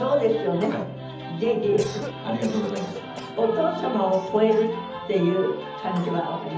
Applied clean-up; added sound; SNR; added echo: none; Cough; 18 dB; reverberation time 0.7 s.